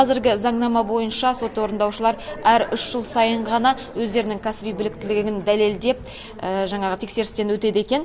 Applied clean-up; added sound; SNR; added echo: none; none; none; none.